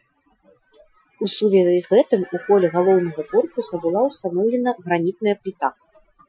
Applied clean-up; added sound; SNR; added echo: classical method Wiener filter.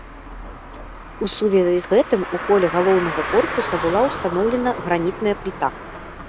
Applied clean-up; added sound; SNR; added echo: none; Car; 9 dB; none.